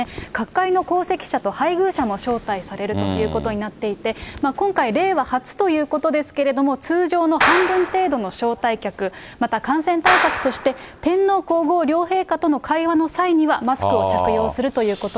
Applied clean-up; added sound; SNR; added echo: none; Clapping; 4 dB; none.